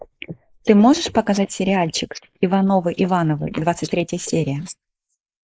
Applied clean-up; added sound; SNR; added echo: neural mask model Resemble Enhance denoiser.